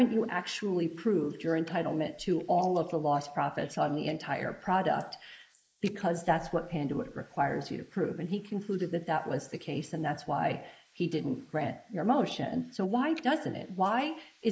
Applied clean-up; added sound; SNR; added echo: neural mask model Resemble Enhance denoiser.